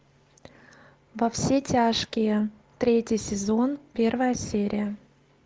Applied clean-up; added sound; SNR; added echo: none; none; none; none.